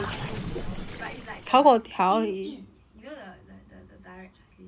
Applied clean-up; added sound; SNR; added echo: none; Gurgling; 12 dB; none.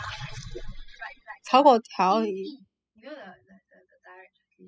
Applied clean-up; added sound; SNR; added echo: classical method spectral subtraction.